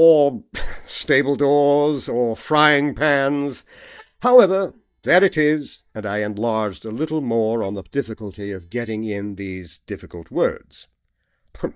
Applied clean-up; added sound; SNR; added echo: neural mask model DeepFilterNet 3.